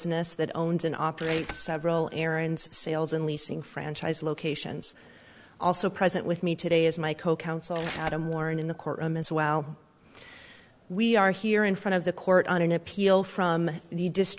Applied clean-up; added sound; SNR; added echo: none; Bell / Mechanisms; 14 dB; none.